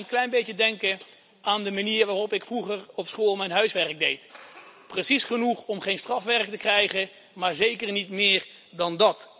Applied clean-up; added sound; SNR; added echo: none; none; none; none.